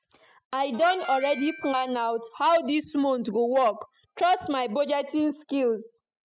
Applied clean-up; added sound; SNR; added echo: classical method spectral subtraction.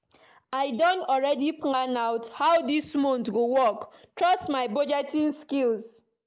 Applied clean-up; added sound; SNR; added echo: neural mask model Resemble Enhance denoiser.